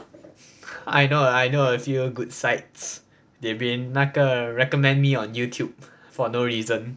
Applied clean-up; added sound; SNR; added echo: none; none; none; none.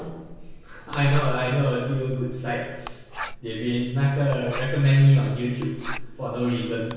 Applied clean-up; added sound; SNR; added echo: none; Writing; 11 dB; reverberation time 1.0 s.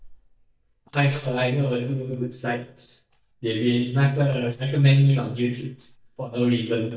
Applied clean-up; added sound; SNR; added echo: neural mask model DeepFilterNet 3.